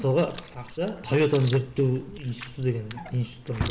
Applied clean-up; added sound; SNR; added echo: none; Chewing, mastication + Drawer open or close; 13 dB; none.